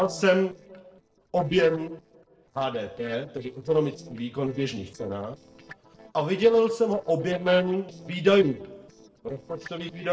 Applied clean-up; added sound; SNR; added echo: neural separator model SepFormer DNS4.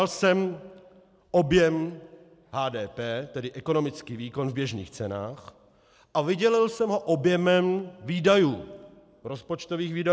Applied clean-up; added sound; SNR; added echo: none; none; none; none.